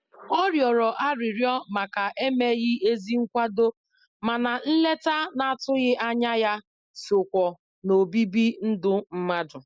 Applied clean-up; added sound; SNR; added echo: none; none; none; none.